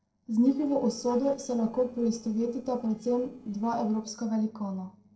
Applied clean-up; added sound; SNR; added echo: neural separator model SepFormer DNS4.